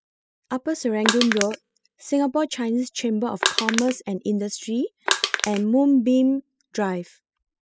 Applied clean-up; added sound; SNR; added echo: classical method spectral subtraction.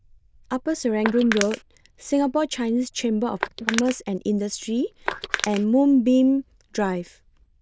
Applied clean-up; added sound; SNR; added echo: neural diffusion model UNIVERSE++.